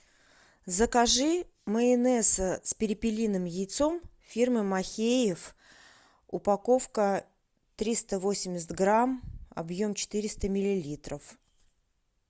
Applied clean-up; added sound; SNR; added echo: none; none; none; none.